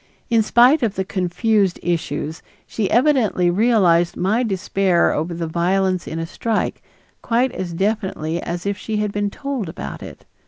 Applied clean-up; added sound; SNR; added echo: none; none; none; none.